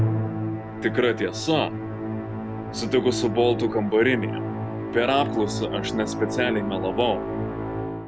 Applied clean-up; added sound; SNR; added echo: none; Musical instrument; 3 dB; none.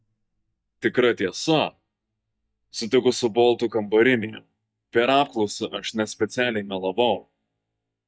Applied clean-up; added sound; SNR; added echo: neural mask model DeepFilterNet 3.